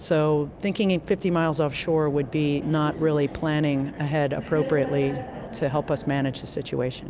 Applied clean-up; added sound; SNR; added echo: none; none; none; none.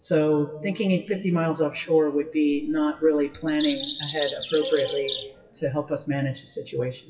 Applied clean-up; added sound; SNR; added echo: classical method WPE with log-MMSE.